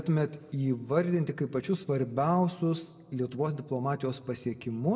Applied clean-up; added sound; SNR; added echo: none; none; none; reverberation time 1.1 s.